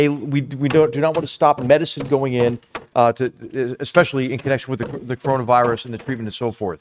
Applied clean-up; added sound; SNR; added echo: neural mask model RNNoise.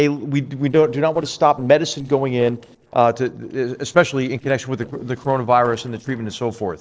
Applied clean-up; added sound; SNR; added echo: neural separator model SepFormer DNS4.